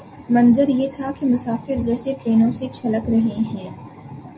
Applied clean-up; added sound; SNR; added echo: none; none; none; reverberation time 0.4 s.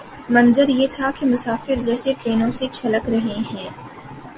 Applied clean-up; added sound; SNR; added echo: none; none; none; none.